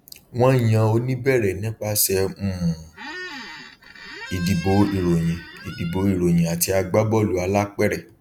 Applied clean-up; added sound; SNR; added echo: none; Squeak; 16 dB; none.